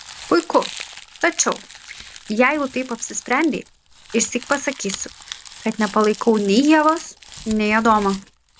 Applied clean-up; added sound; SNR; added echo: none; Crumpling, crinkling; 17 dB; none.